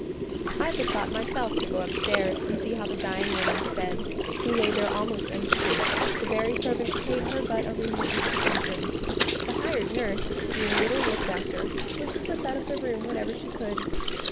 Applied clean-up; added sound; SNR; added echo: none; Gurgling; -3 dB; none.